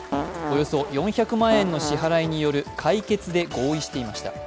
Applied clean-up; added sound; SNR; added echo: none; Fart; 6 dB; none.